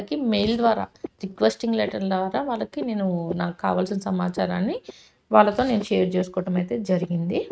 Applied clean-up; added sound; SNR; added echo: neural mask model RNNoise.